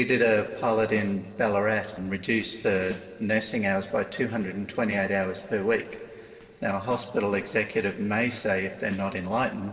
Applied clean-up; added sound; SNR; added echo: neural separator model SepFormer DNS4.